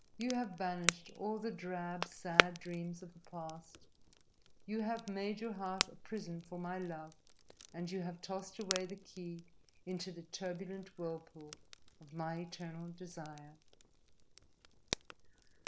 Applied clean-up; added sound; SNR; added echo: none; Crackle; 1 dB; none.